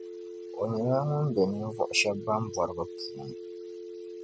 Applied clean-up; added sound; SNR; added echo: none; Telephone; 10 dB; none.